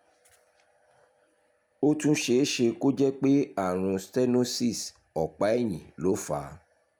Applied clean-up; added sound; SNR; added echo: none; none; none; none.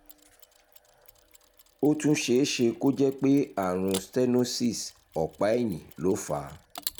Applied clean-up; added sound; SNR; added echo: none; Mechanisms; 19 dB; none.